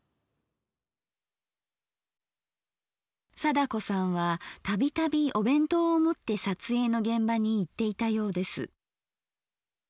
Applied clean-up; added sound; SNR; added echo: none; none; none; none.